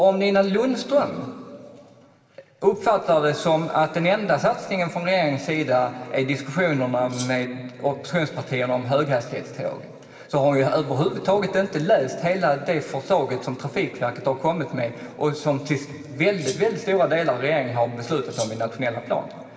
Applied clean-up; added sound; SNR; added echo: none; Rattle (instrument); 14 dB; reverberation time 2.4 s.